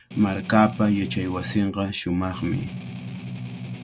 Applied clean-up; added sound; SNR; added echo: none; Strum; 9 dB; none.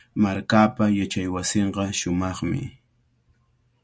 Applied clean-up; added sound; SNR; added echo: none; none; none; none.